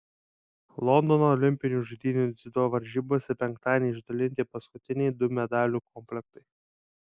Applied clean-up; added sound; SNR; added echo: none; none; none; none.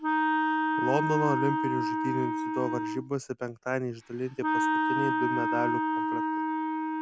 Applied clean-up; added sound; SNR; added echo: none; Wind instrument, woodwind instrument; -4 dB; none.